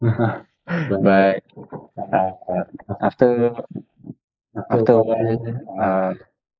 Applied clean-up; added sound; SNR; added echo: neural mask model Resemble Enhance denoiser.